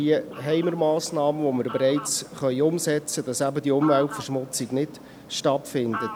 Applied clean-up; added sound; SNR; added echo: none; Fowl; 15 dB; none.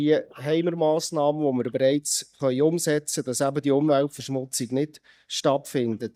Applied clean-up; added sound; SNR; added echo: neural mask model DeepFilterNet 3.